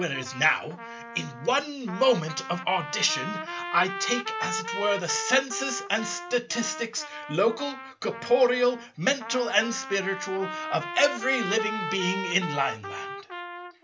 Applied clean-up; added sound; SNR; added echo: none; Trumpet; 9 dB; none.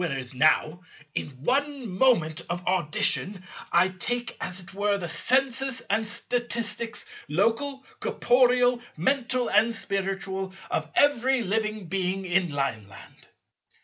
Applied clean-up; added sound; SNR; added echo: none; none; none; none.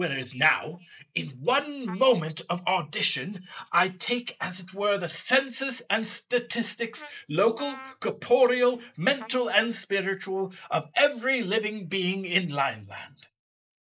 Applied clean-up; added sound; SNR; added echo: neural mask model Resemble Enhance denoiser.